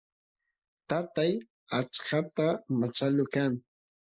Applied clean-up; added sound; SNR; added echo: neural mask model Resemble Enhance denoiser.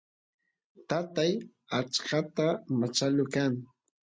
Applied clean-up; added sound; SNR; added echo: none; none; none; none.